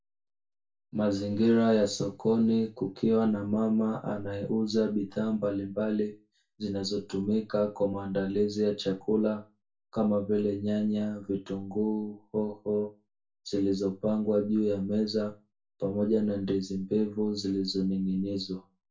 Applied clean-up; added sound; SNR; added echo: none; none; none; reverberation time 0.2 s.